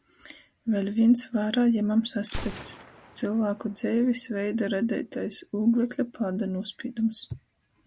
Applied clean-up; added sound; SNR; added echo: none; Gunshot, gunfire; 19 dB; none.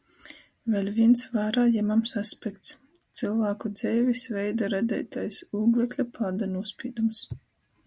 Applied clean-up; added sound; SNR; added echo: none; none; none; none.